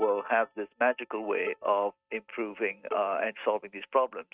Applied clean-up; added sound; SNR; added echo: neural mask model RNNoise.